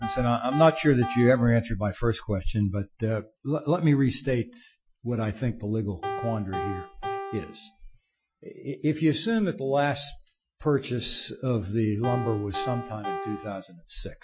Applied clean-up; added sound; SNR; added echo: classical method Wiener filter.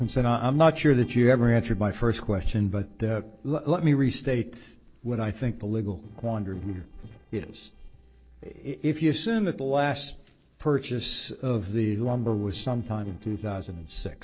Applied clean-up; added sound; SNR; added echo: neural separator model SepFormer DNS4.